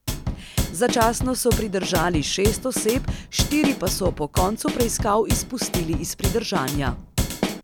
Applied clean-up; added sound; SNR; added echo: none; Drum kit; 2 dB; none.